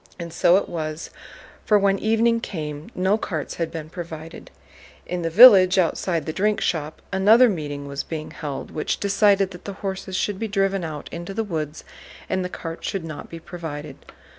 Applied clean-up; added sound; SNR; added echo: none; none; none; none.